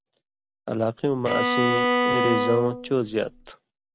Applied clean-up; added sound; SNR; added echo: none; Bowed string instrument; -2 dB; none.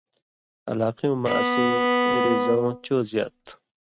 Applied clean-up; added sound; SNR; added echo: neural mask model RNNoise.